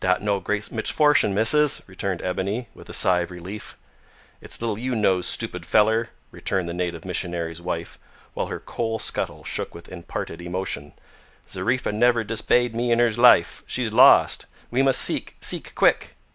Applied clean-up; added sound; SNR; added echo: none; none; none; none.